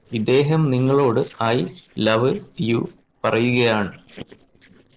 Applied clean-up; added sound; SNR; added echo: neural separator model SepFormer DNS4.